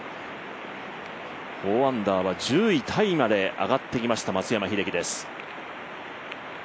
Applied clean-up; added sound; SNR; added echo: none; none; none; none.